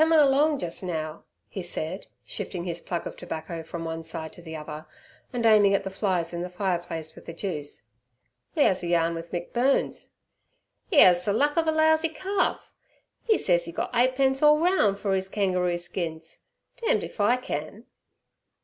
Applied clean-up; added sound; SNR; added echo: none; none; none; none.